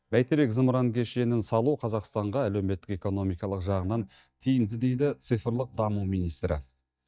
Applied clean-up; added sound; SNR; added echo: neural mask model DeepFilterNet 3.